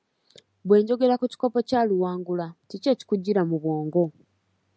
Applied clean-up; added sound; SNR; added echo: none; none; none; none.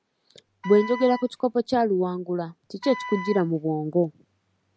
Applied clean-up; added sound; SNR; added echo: none; Wind instrument, woodwind instrument; 13 dB; none.